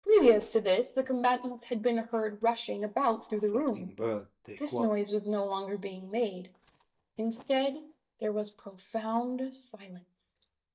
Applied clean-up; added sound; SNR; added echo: neural mask model DeepFilterNet 3.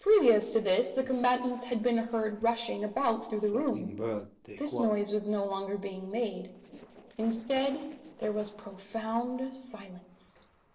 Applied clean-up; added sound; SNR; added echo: neural separator model SepFormer DNS4.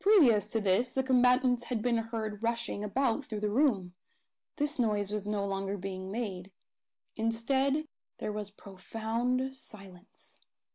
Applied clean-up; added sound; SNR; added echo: none; none; none; none.